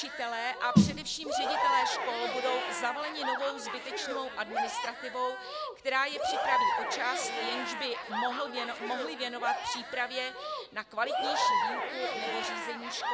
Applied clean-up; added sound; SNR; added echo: none; Crowd / Cheering + Snare drum; -3 dB; none.